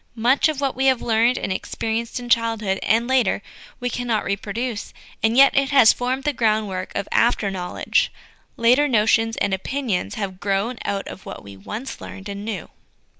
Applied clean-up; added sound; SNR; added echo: none; none; none; none.